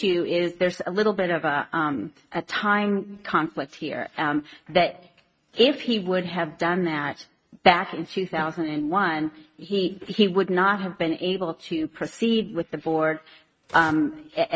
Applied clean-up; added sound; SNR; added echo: neural mask model RNNoise.